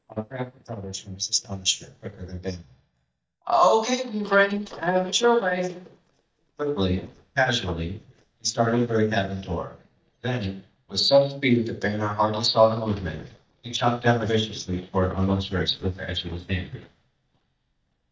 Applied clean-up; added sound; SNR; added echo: neural mask model DeepFilterNet 3.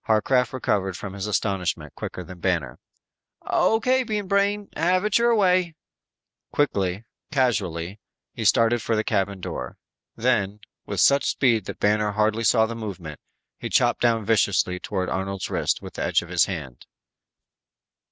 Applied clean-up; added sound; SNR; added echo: none; none; none; none.